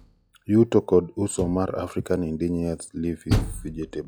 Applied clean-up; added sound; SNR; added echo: classical method log-MMSE.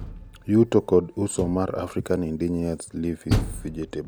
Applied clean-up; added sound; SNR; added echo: none; Door; 8 dB; none.